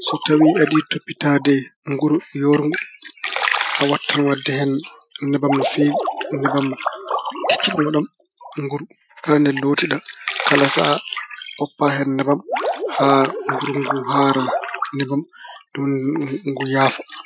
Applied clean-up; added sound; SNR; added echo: classical method Wiener filter.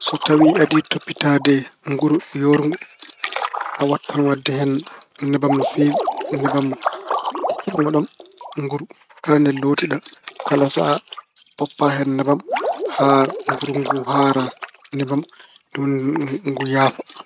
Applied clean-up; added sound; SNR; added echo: neural mask model RNNoise.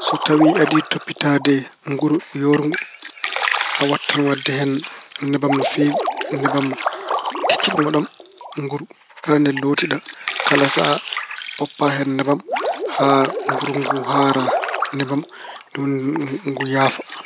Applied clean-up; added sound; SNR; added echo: none; Drip; 5 dB; none.